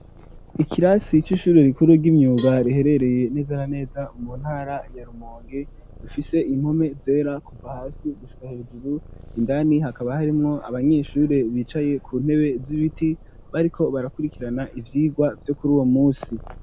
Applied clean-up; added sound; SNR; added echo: none; Purr + Cowbell; 20 dB; none.